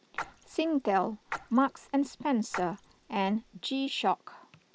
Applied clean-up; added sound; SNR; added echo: none; Splash, splatter; 13 dB; none.